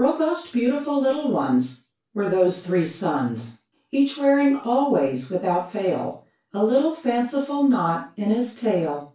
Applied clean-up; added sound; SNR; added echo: none; none; none; reverberation time 0.3 s.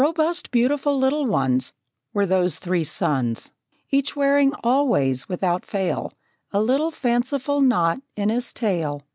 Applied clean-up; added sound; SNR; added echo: none; none; none; none.